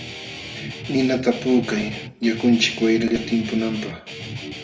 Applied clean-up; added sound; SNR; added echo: none; Guitar; 11 dB; reverberation time 0.6 s.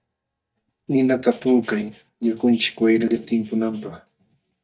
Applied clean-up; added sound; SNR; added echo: neural mask model DeepFilterNet 3.